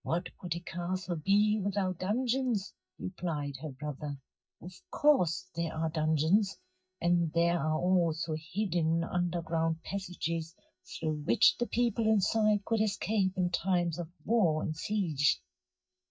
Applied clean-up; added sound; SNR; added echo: neural mask model DeepFilterNet 3.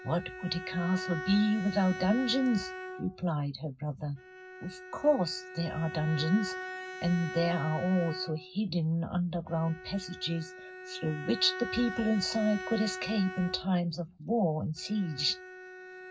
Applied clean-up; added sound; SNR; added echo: none; Bowed string instrument; 11 dB; reverberation time 0.4 s.